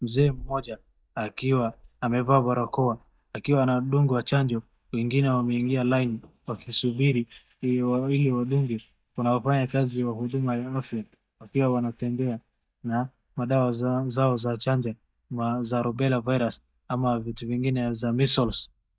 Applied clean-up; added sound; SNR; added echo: neural mask model DeepFilterNet 3.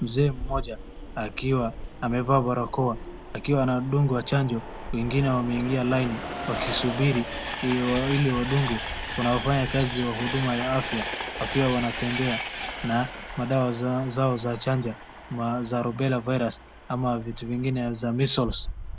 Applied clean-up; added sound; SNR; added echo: none; Train; 8 dB; none.